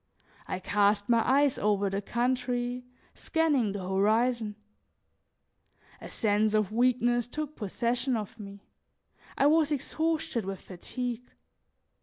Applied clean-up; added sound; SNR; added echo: none; none; none; none.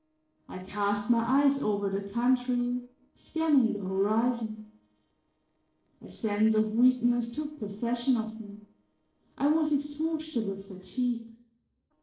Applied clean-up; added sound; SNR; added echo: neural separator model SepFormer DNS4.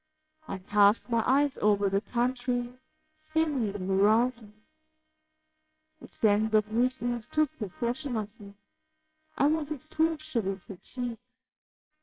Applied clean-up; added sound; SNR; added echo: neural separator model SepFormer WHAMR!.